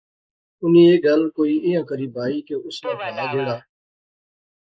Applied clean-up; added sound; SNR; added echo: neural mask model Resemble Enhance denoiser.